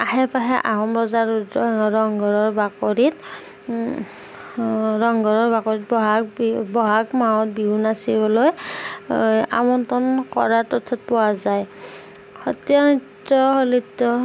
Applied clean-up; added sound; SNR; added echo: none; none; none; none.